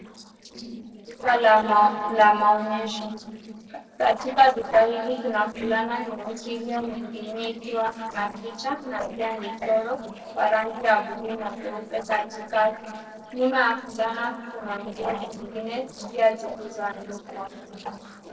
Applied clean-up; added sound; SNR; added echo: neural separator model SepFormer DNS4.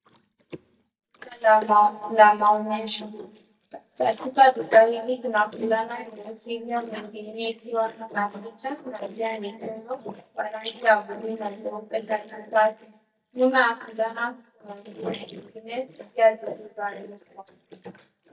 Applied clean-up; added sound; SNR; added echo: neural mask model DeepFilterNet 3.